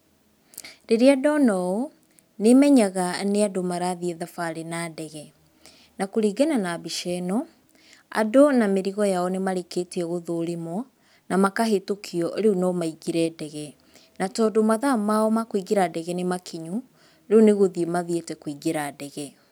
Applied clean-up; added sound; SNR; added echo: none; none; none; none.